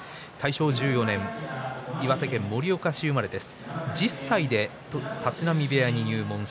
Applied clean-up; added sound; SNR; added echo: none; none; none; none.